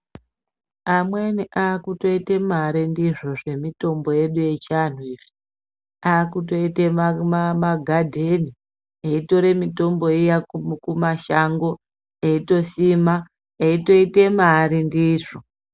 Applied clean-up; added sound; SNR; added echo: none; none; none; none.